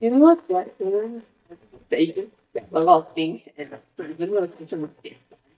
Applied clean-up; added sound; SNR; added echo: neural mask model DeepFilterNet 3.